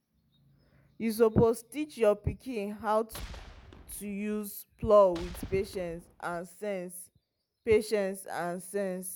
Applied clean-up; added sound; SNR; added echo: none; Boom; 17 dB; none.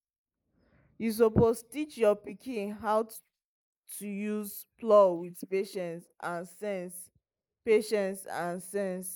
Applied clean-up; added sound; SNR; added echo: neural mask model Resemble Enhance denoiser.